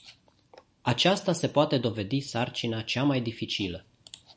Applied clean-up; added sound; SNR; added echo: none; none; none; none.